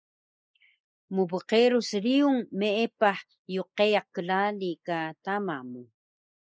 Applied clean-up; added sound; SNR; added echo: neural mask model Resemble Enhance denoiser.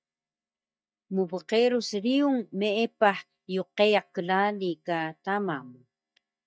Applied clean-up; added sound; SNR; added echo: neural mask model DeepFilterNet 3.